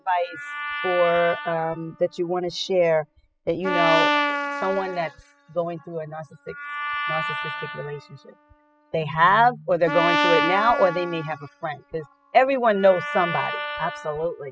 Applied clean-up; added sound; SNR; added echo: classical method spectral subtraction.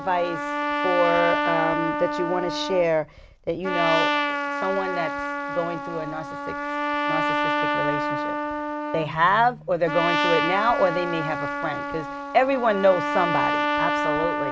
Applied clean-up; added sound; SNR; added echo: none; Trumpet; 1 dB; none.